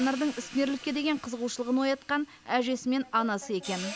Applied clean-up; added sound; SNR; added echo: none; Hi-hat; 17 dB; none.